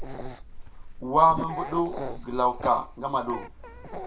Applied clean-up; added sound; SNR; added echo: none; Dog; 9 dB; reverberation time 0.2 s.